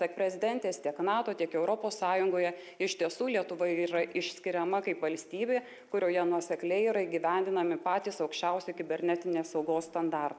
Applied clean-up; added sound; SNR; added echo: none; none; none; none.